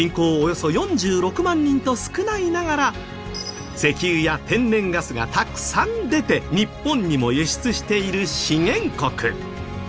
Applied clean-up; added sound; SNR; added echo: none; none; none; none.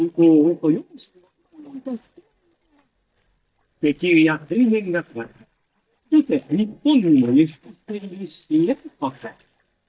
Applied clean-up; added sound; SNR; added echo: neural mask model DeepFilterNet 3.